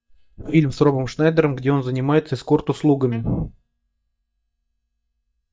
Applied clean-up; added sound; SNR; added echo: neural mask model DeepFilterNet 3.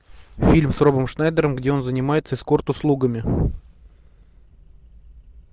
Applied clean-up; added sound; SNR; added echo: none; none; none; none.